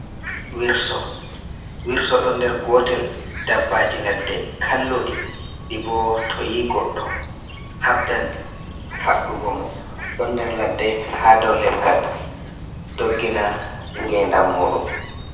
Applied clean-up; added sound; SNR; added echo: none; Bird; 11 dB; reverberation time 0.9 s.